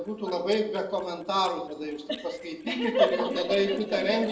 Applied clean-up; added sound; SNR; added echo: neural separator model SepFormer DNS4.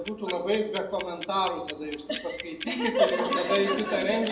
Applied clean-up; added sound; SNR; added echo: none; Clock; 11 dB; reverberation time 1.0 s.